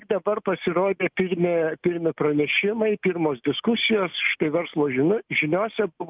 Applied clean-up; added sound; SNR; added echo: none; none; none; none.